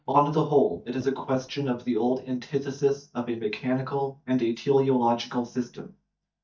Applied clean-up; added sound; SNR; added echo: neural mask model DeepFilterNet 3.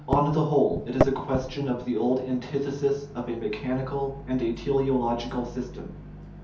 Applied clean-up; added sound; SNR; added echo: none; Microwave oven; 7 dB; reverberation time 0.5 s.